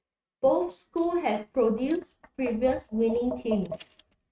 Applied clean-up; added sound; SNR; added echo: neural mask model RNNoise.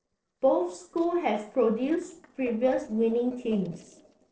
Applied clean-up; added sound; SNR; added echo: neural separator model SepFormer DNS4.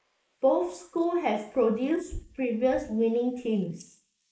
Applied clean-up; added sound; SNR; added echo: neural mask model Resemble Enhance denoiser.